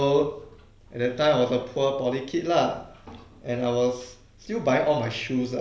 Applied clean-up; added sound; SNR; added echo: none; none; none; none.